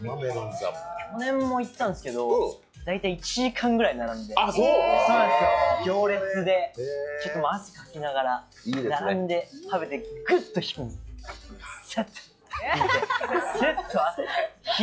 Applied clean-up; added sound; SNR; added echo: classical method log-MMSE.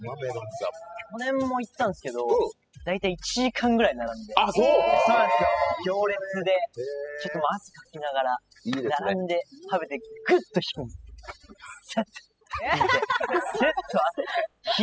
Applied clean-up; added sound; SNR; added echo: classical method spectral subtraction.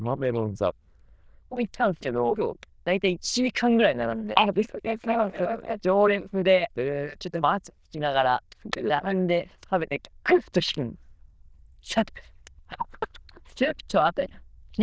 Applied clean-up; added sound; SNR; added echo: neural diffusion model UNIVERSE++.